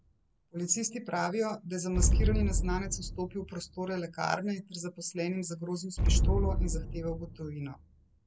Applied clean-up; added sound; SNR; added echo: none; Explosion; -2 dB; none.